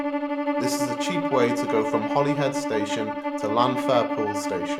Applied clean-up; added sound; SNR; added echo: none; Bowed string instrument; 0 dB; none.